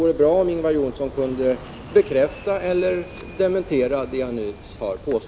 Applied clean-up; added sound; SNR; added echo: none; Fixed-wing aircraft, airplane; 20 dB; none.